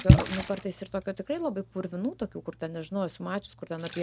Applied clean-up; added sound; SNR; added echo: none; Splash, splatter; -4 dB; none.